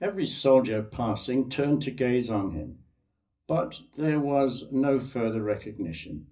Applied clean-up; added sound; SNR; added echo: none; none; none; reverberation time 0.4 s.